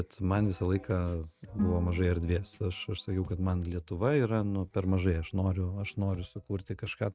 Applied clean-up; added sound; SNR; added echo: neural mask model RNNoise.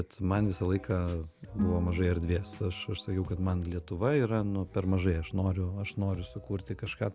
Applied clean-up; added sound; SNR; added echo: none; Bowed string instrument; 11 dB; none.